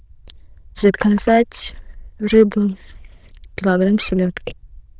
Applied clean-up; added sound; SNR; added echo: neural diffusion model UNIVERSE++.